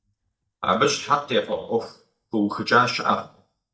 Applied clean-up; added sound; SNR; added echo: neural mask model DeepFilterNet 3.